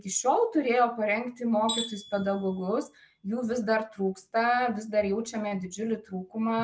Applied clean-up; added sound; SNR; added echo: none; Tools; 14 dB; none.